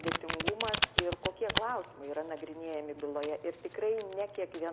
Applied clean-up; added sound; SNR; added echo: none; Domestic sounds, home sounds; -3 dB; none.